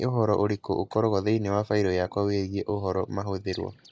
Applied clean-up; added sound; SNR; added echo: neural mask model DeepFilterNet 3.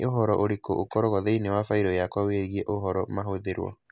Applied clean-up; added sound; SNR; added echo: none; none; none; none.